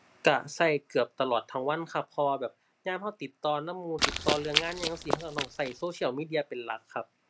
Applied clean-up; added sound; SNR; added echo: none; Run; 1 dB; none.